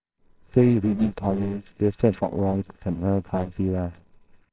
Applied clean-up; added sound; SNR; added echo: neural separator model SepFormer WHAMR!.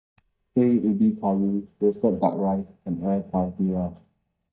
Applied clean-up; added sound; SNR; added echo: neural mask model DeepFilterNet 3.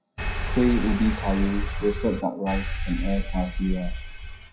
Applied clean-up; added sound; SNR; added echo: classical method WPE with log-MMSE.